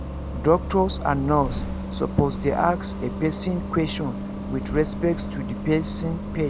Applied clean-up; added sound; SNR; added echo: none; Bus; 6 dB; none.